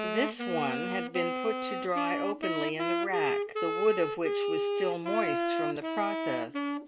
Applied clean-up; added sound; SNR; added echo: none; Wind instrument, woodwind instrument; -1 dB; none.